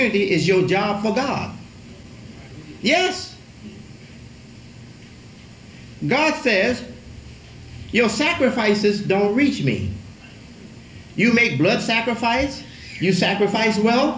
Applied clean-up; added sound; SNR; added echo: none; none; none; reverberation time 0.4 s.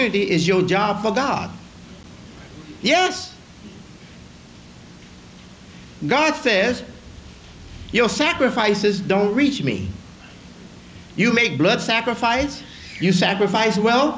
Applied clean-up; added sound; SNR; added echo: none; none; none; none.